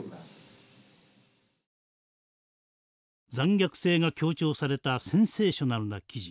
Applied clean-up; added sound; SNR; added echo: none; none; none; none.